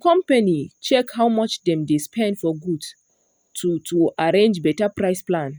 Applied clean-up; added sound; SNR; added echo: none; none; none; none.